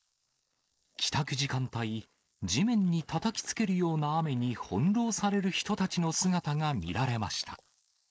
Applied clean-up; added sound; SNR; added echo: neural mask model Resemble Enhance denoiser.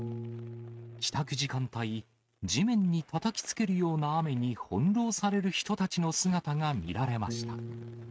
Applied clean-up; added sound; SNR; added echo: neural mask model RNNoise.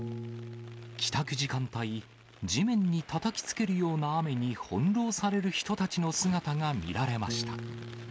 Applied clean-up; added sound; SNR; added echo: none; Piano; 14 dB; none.